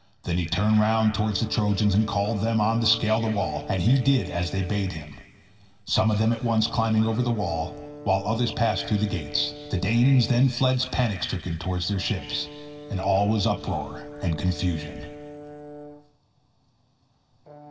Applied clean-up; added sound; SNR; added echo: none; Brass instrument; 17 dB; reverberation time 2.0 s.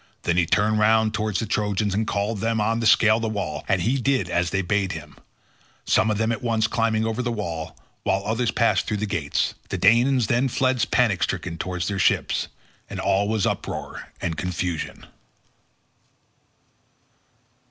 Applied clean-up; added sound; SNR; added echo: none; none; none; none.